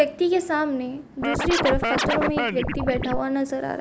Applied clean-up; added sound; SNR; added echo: none; Scratching (performance technique); 0 dB; none.